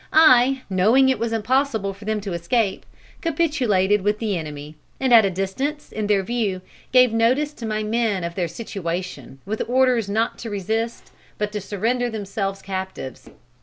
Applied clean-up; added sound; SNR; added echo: none; none; none; none.